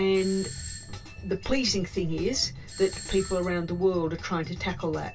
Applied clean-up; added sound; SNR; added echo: none; Doorbell; 17 dB; reverberation time 0.2 s.